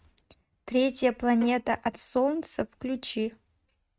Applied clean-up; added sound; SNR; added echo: neural mask model RNNoise.